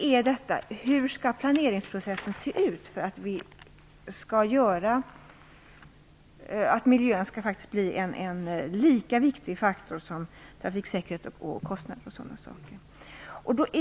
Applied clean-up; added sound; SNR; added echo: none; none; none; none.